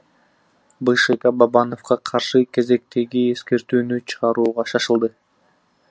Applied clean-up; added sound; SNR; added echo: none; none; none; none.